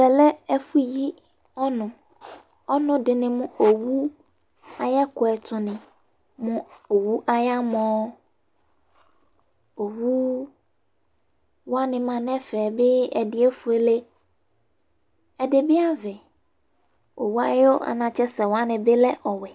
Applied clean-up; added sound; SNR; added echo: none; none; none; none.